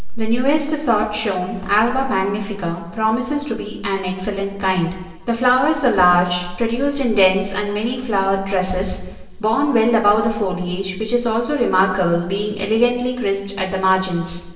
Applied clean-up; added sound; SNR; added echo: none; none; none; reverberation time 1.0 s.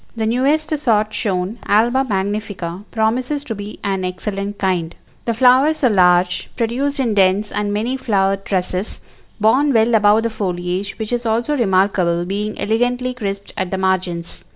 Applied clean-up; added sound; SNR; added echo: none; none; none; none.